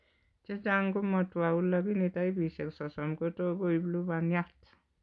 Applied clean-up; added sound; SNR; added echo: none; none; none; none.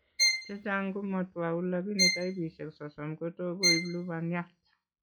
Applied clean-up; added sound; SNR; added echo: classical method log-MMSE.